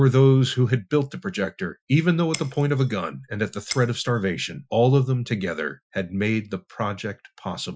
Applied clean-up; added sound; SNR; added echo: classical method Wiener filter.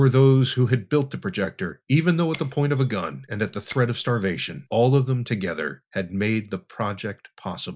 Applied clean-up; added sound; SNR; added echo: neural mask model DeepFilterNet 3.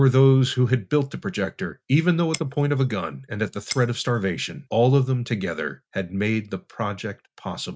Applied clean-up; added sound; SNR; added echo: neural mask model RNNoise.